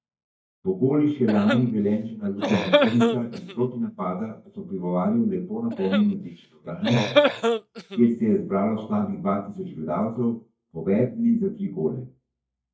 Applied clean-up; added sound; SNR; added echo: neural mask model DeepFilterNet 3.